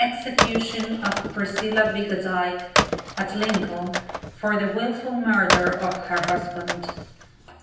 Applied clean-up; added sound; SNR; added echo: none; Telephone; 2 dB; reverberation time 0.9 s.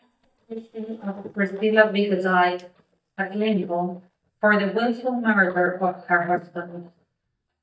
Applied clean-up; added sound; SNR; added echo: neural mask model DeepFilterNet 3.